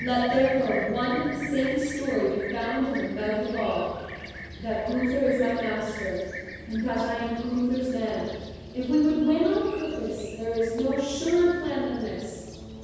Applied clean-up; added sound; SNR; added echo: none; Fixed-wing aircraft, airplane; 12 dB; reverberation time 1.2 s.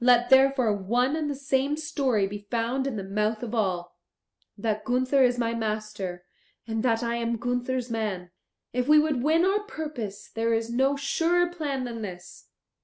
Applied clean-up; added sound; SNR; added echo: none; none; none; none.